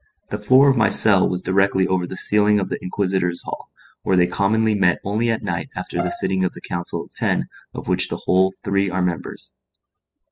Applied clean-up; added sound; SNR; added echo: classical method spectral subtraction.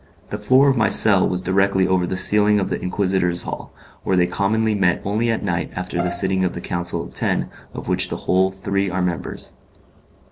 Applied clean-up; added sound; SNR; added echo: none; Bowed string instrument; 11 dB; none.